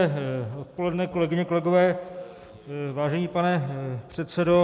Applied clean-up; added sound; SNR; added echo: none; none; none; none.